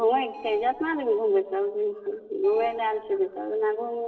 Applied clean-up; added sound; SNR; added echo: neural separator model SepFormer DNS4.